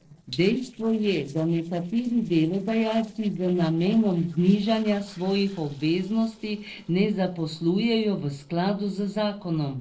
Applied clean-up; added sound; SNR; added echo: neural separator model SepFormer DNS4.